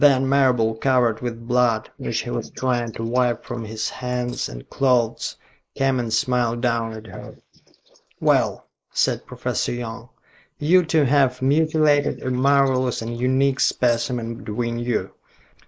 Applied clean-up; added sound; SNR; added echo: neural mask model Resemble Enhance denoiser.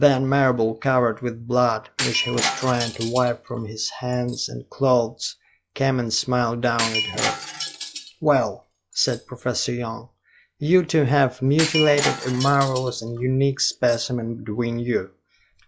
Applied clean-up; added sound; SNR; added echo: classical method log-MMSE.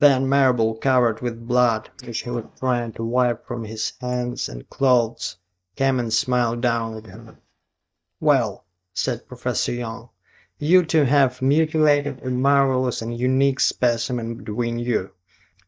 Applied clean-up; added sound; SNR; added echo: neural mask model DeepFilterNet 3.